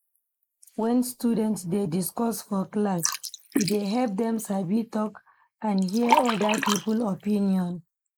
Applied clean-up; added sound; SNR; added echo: neural mask model Resemble Enhance denoiser.